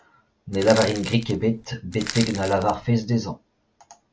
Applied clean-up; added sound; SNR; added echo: none; Crushing; 11 dB; none.